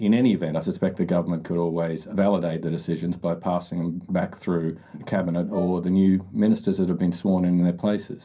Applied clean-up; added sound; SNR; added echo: none; Brass instrument; 16 dB; reverberation time 0.3 s.